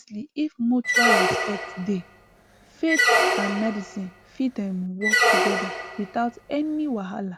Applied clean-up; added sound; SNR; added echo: none; Squeak; -3 dB; none.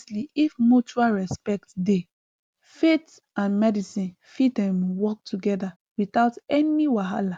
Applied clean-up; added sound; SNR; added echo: none; none; none; none.